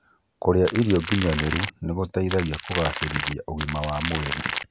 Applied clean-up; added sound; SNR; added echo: none; Crackle; 4 dB; none.